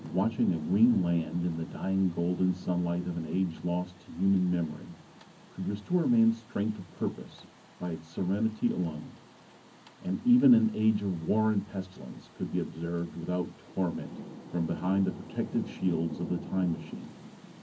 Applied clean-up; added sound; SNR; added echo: none; Rain; 17 dB; reverberation time 0.4 s.